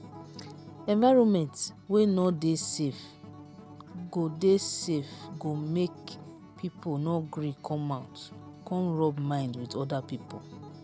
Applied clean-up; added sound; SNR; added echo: none; Acoustic guitar; 17 dB; none.